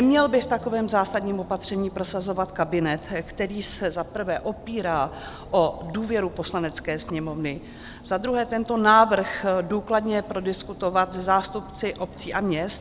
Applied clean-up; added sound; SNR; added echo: none; Bus; 18 dB; none.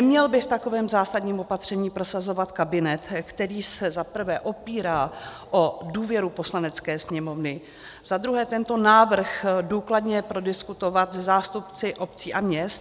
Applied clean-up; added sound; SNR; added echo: none; none; none; none.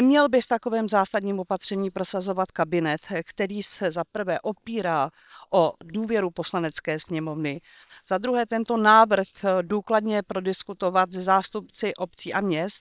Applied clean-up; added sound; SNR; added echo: neural separator model SepFormer WHAM!.